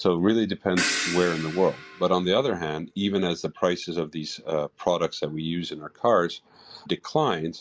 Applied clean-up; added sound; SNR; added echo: none; Crash cymbal; 6 dB; none.